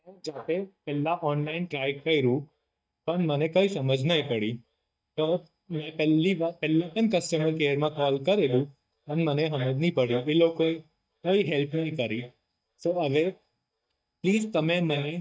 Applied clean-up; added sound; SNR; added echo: neural mask model DeepFilterNet 3.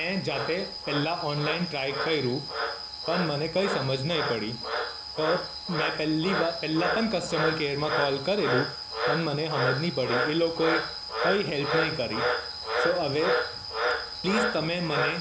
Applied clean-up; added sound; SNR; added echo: none; Frog; 1 dB; none.